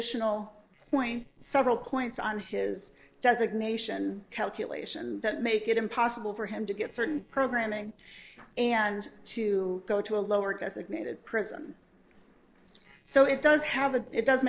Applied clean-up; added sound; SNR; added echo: neural separator model SepFormer DNS4.